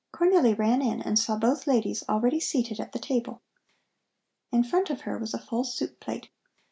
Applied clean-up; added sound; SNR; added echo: none; none; none; none.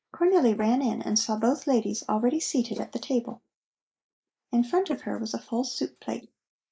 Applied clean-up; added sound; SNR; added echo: neural mask model Resemble Enhance denoiser.